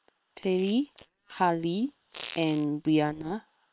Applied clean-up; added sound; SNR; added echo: neural separator model SepFormer WHAM!.